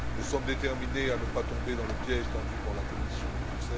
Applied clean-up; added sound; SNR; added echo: none; Engine; -3 dB; none.